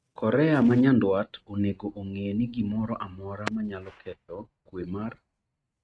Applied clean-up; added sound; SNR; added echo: neural mask model RNNoise.